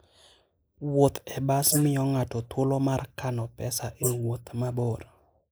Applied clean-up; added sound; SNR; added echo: neural mask model Resemble Enhance denoiser.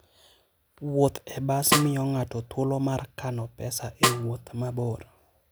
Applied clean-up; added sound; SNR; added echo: none; Snare drum; 1 dB; none.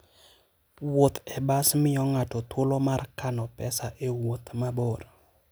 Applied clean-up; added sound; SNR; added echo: none; none; none; none.